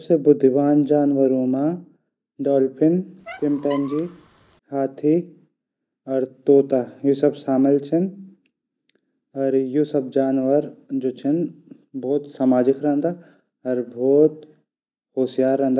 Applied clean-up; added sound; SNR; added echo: none; Squeak; 19 dB; none.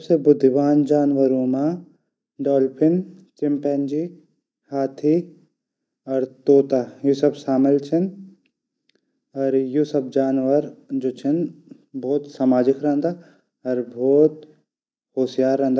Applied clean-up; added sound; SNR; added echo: none; none; none; none.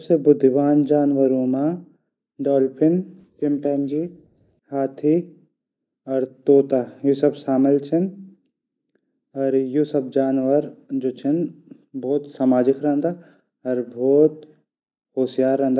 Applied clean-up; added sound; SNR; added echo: neural mask model Resemble Enhance denoiser.